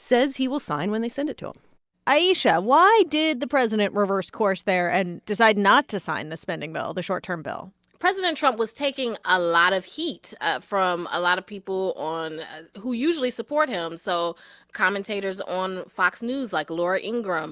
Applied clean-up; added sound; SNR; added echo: none; none; none; none.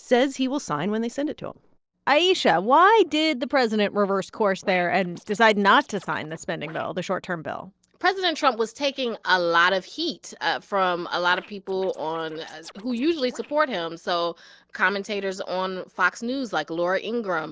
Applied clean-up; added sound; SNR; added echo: neural separator model SepFormer DNS4.